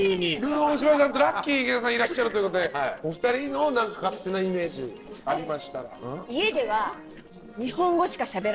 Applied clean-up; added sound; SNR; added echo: neural separator model SepFormer DNS4.